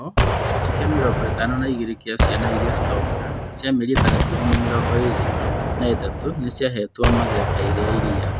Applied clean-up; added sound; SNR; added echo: none; Gunshot, gunfire; -4 dB; none.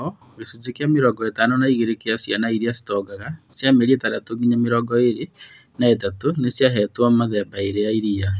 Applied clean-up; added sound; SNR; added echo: none; none; none; none.